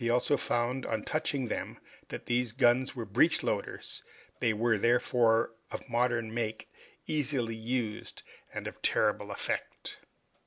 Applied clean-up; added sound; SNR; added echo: none; none; none; none.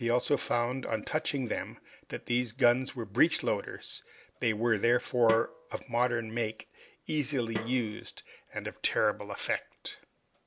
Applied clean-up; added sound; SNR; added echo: none; Snare drum; 12 dB; none.